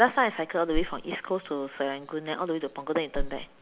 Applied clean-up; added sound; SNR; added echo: none; Whoosh, swoosh, swish; 0 dB; none.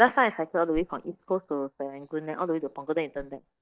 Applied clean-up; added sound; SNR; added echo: neural mask model DeepFilterNet 3.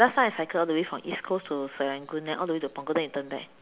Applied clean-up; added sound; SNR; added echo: none; none; none; none.